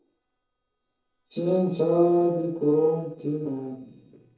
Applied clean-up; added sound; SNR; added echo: neural separator model SepFormer DNS4.